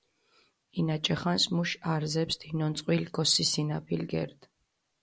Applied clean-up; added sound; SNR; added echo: none; none; none; none.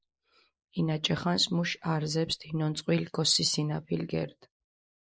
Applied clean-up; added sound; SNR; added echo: neural mask model Resemble Enhance denoiser.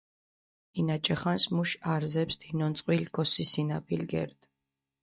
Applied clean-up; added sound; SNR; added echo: neural mask model DeepFilterNet 3.